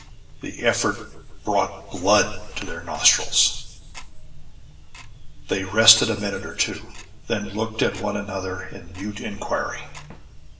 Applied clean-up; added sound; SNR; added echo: none; Tick-tock; 11 dB; reverberation time 0.8 s.